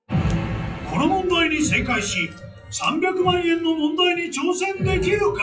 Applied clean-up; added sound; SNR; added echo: classical method WPE with log-MMSE.